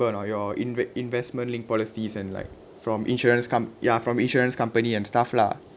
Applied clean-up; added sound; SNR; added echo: none; none; none; none.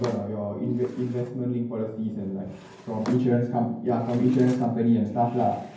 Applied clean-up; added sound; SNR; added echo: none; Drawer open or close; 19 dB; reverberation time 0.9 s.